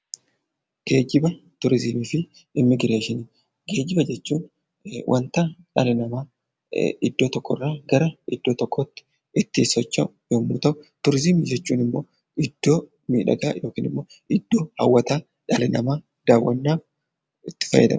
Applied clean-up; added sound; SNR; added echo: none; none; none; none.